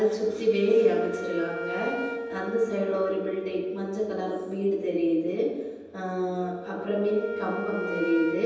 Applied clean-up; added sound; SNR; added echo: none; Wind instrument, woodwind instrument; 10 dB; reverberation time 1.1 s.